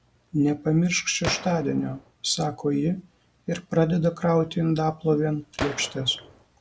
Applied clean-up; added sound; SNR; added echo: none; Gunshot, gunfire; 12 dB; none.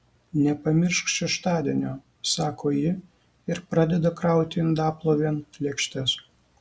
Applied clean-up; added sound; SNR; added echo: none; none; none; none.